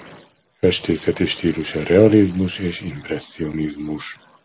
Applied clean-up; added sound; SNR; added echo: none; none; none; none.